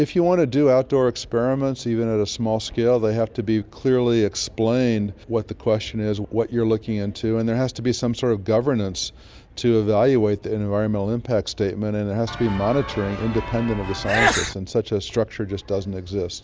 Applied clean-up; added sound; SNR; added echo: none; Sneeze / Church bell; 4 dB; none.